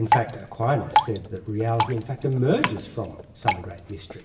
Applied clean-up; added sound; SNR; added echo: none; Drip; 2 dB; reverberation time 1.0 s.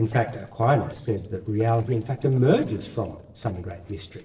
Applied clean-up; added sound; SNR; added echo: neural separator model SepFormer DNS4.